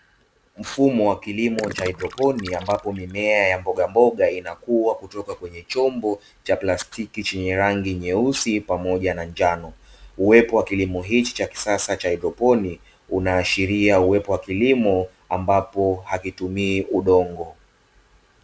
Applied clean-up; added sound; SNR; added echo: none; Gurgling; 14 dB; none.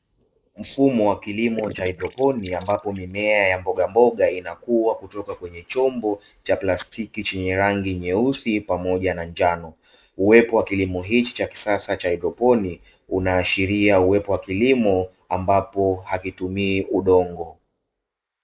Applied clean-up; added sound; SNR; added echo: neural mask model Resemble Enhance denoiser.